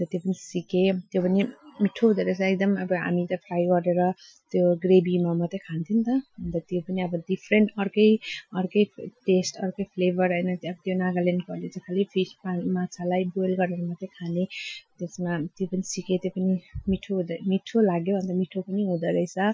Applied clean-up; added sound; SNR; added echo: classical method Wiener filter.